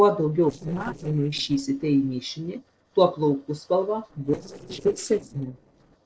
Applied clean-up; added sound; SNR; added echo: neural separator model SepFormer DNS4.